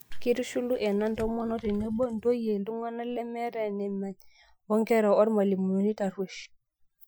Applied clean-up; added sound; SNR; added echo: classical method Wiener filter.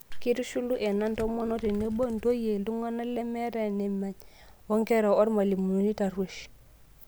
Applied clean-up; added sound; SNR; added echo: none; Crumpling, crinkling; 16 dB; none.